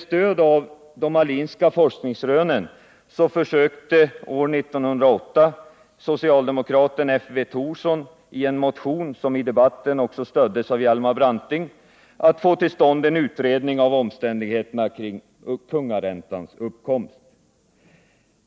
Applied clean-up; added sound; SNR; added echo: none; none; none; none.